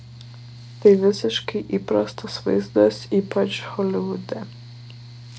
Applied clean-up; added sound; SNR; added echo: none; Mechanical fan; 18 dB; none.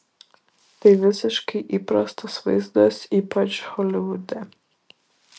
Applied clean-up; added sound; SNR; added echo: none; none; none; none.